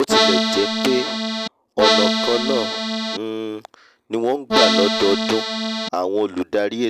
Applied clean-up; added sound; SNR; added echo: none; Accordion; -3 dB; none.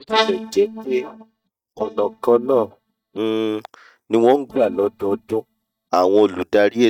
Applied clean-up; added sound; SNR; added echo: neural mask model DeepFilterNet 3.